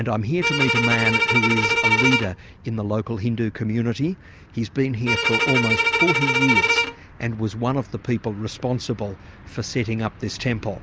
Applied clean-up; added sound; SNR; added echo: none; Bowed string instrument; -2 dB; none.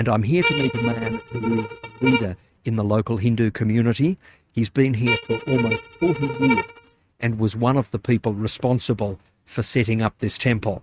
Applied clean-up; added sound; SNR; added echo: neural mask model RNNoise.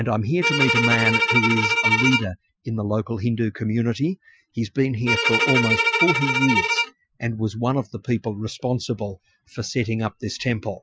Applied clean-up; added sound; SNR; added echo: classical method Wiener filter.